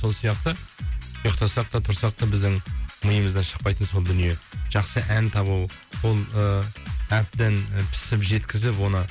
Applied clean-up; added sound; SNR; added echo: none; none; none; none.